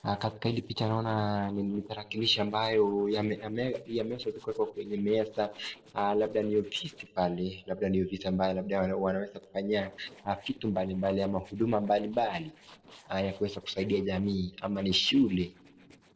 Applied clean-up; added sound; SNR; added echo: neural separator model SepFormer DNS4.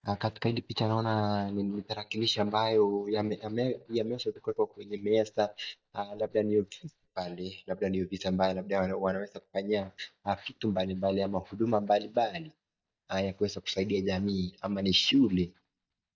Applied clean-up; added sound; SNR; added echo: neural mask model DeepFilterNet 3.